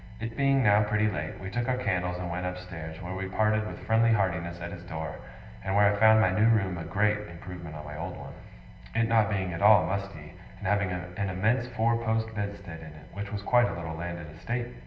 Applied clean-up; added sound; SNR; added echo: none; none; none; reverberation time 1.6 s.